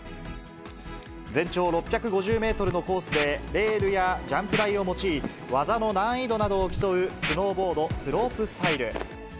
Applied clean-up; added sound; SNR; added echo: none; Scratching (performance technique); 8 dB; none.